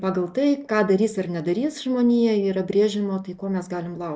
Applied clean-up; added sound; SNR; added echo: neural mask model Resemble Enhance denoiser.